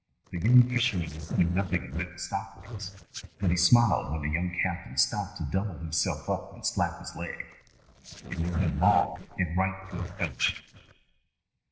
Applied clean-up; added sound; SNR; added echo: neural separator model SepFormer DNS4.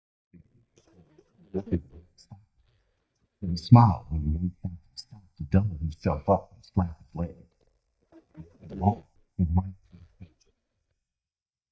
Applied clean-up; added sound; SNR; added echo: neural mask model DeepFilterNet 3.